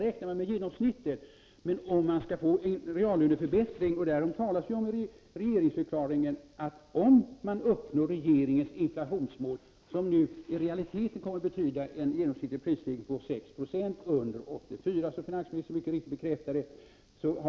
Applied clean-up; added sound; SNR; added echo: none; none; none; none.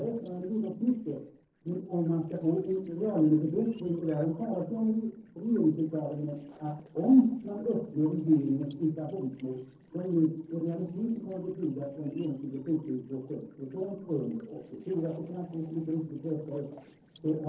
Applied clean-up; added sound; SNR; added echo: neural separator model SepFormer DNS4.